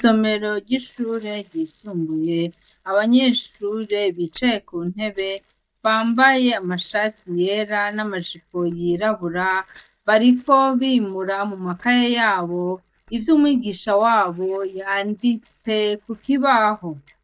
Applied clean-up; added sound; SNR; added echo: neural mask model DeepFilterNet 3.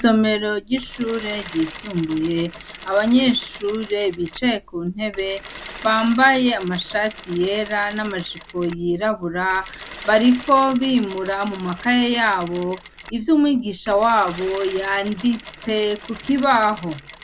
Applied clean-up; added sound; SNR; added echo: none; Mechanisms; 18 dB; none.